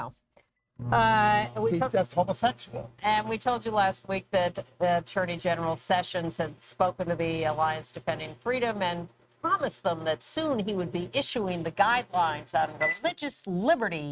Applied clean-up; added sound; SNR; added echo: neural mask model RNNoise.